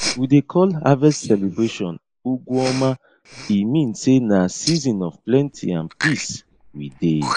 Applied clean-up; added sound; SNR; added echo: neural mask model Resemble Enhance denoiser.